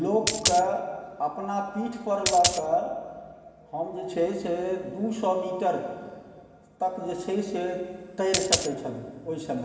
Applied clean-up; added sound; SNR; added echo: none; Coin (dropping); -1 dB; reverberation time 2.3 s.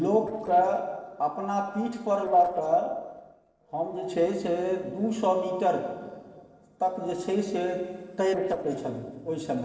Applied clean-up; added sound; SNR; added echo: neural separator model SepFormer DNS4.